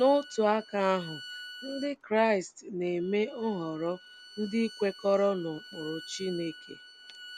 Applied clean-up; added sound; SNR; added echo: none; Bowed string instrument; 18 dB; none.